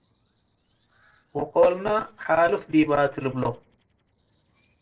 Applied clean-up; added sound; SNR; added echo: neural separator model SepFormer DNS4.